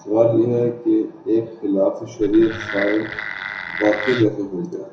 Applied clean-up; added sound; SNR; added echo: none; Wood; 8 dB; reverberation time 0.6 s.